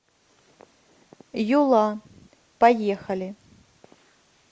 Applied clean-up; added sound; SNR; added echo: none; none; none; none.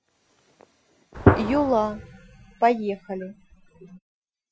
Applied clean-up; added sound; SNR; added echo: classical method Wiener filter.